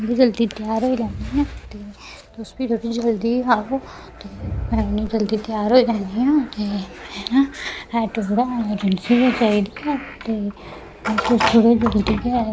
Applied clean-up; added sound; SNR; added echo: none; Crowd; 15 dB; none.